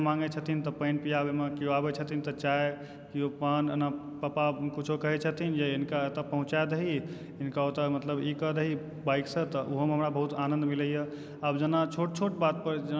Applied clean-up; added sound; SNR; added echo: none; none; none; none.